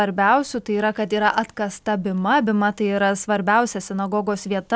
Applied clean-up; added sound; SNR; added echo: none; none; none; none.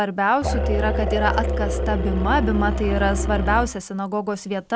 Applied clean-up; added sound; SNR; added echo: none; Musical instrument; -1 dB; none.